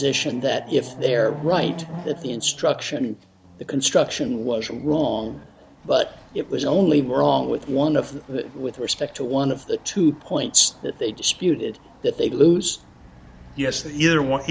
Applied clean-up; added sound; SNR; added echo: none; Chatter / Car passing by / Motorcycle / Traffic noise, roadway noise / Accelerating, revving, vroom; 18 dB; none.